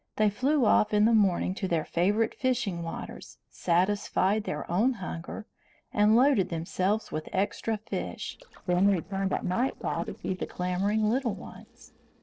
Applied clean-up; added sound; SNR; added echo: neural separator model SepFormer DNS4.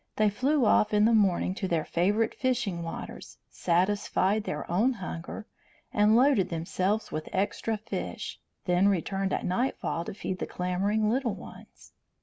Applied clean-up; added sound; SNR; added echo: none; none; none; none.